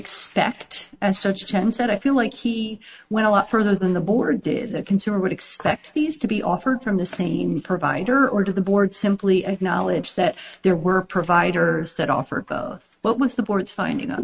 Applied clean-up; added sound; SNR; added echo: neural mask model RNNoise.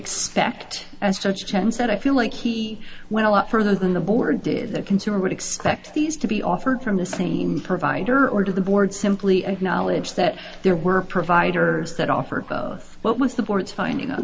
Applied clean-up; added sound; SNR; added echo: none; Livestock, farm animals, working animals; 16 dB; none.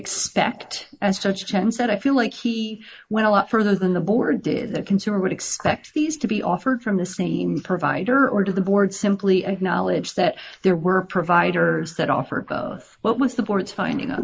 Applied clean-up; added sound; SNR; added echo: neural mask model Resemble Enhance denoiser.